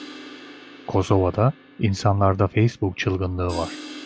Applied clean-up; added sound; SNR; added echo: none; Crash cymbal; 19 dB; none.